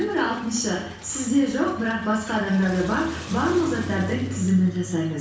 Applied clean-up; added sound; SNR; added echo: none; Car; 12 dB; reverberation time 0.6 s.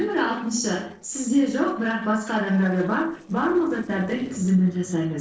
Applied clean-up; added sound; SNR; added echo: neural separator model SepFormer DNS4.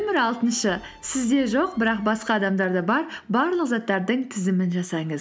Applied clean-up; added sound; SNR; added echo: none; none; none; none.